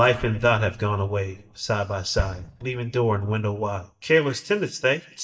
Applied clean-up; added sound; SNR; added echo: neural mask model DeepFilterNet 3.